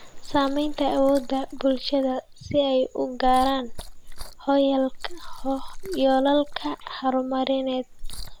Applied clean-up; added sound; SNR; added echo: none; Liquid; 10 dB; none.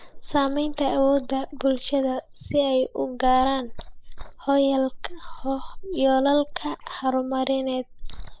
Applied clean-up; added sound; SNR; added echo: neural mask model Resemble Enhance denoiser.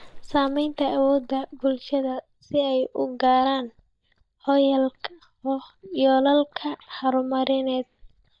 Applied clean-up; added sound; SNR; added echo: neural mask model DeepFilterNet 3.